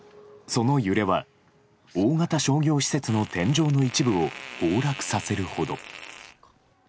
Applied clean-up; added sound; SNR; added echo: none; Fart; 16 dB; none.